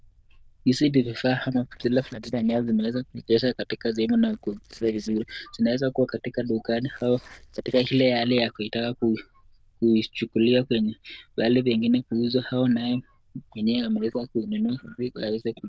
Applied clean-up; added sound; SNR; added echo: neural diffusion model UNIVERSE++.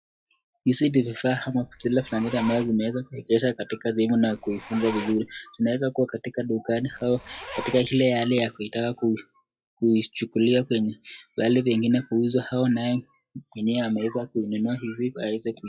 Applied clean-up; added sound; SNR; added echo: classical method log-MMSE.